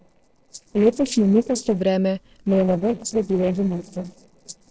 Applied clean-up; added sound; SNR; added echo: neural separator model SepFormer DNS4.